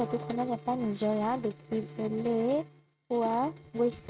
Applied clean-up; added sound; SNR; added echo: neural mask model RNNoise.